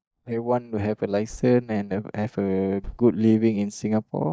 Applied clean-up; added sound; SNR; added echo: neural mask model DeepFilterNet 3.